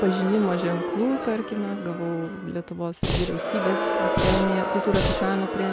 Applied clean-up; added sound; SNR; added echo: none; Crowd + Breathing; 1 dB; none.